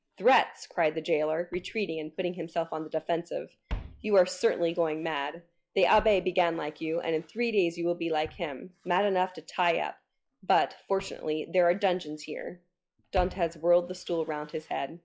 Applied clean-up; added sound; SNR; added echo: classical method log-MMSE.